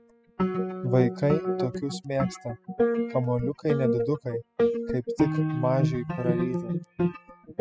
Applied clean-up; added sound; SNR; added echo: classical method spectral subtraction.